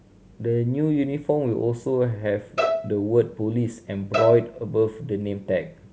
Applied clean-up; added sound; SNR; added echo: none; Bowed string instrument; 4 dB; none.